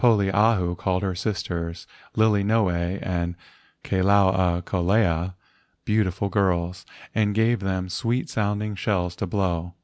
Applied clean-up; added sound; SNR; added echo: none; none; none; none.